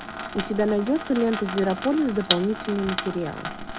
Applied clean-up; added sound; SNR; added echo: none; Sink (filling or washing) / Water tap, faucet; 7 dB; none.